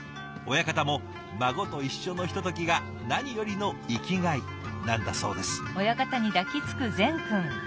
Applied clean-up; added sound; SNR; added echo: none; none; none; none.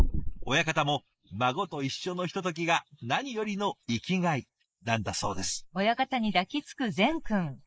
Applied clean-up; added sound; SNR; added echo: neural mask model Resemble Enhance denoiser.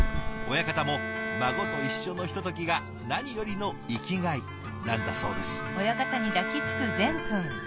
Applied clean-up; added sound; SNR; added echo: none; Thump, thud + Bowed string instrument; 3 dB; none.